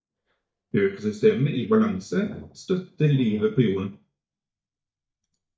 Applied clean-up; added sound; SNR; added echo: neural mask model DeepFilterNet 3.